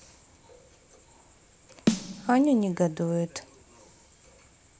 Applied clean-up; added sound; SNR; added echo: none; Snare drum; 3 dB; none.